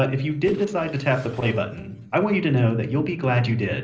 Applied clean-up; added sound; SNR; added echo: neural separator model SepFormer DNS4.